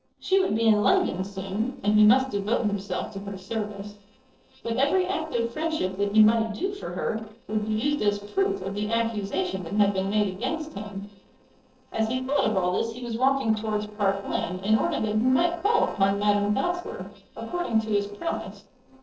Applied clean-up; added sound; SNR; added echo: neural separator model SepFormer DNS4.